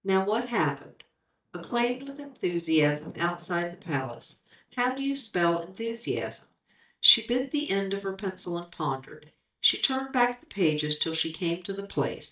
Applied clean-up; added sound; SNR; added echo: neural mask model DeepFilterNet 3.